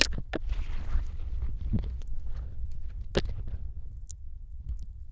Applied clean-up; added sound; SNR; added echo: neural diffusion model UNIVERSE++.